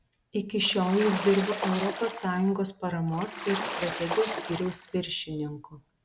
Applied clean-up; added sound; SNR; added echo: none; Water / Splash, splatter; 6 dB; none.